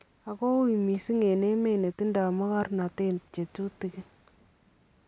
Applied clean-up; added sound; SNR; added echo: none; none; none; none.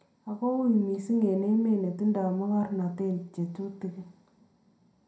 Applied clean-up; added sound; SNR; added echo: none; none; none; reverberation time 0.4 s.